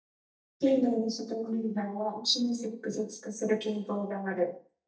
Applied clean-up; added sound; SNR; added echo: neural mask model DeepFilterNet 3.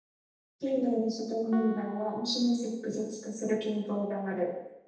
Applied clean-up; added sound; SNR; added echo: none; Piano; 18 dB; reverberation time 0.8 s.